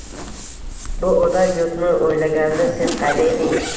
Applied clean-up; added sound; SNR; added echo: none; Zipper (clothing); 8 dB; reverberation time 1.0 s.